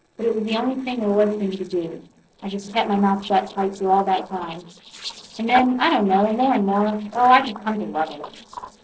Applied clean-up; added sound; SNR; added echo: neural separator model SepFormer DNS4.